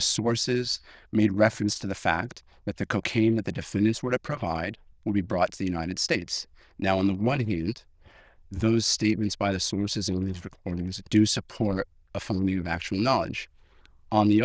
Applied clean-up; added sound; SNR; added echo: neural diffusion model UNIVERSE++.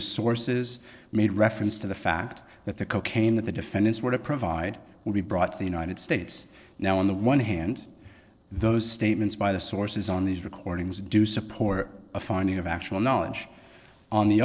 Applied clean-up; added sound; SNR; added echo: neural separator model SepFormer DNS4.